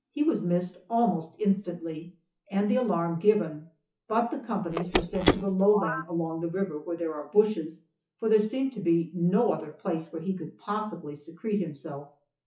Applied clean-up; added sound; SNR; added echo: classical method WPE with log-MMSE.